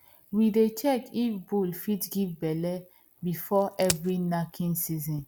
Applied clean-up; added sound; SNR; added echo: none; Crack; 11 dB; none.